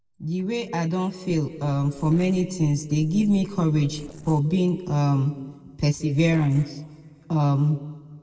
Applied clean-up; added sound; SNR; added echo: neural separator model SepFormer DNS4.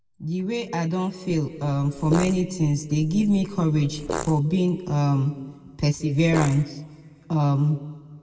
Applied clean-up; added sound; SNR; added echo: none; Fart; 7 dB; reverberation time 1.5 s.